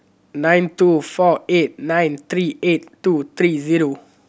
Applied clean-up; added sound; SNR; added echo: none; none; none; none.